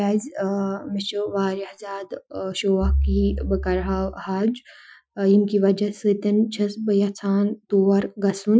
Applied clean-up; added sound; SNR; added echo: classical method Wiener filter.